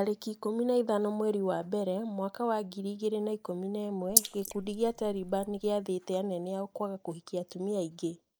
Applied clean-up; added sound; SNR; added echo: neural mask model Resemble Enhance denoiser.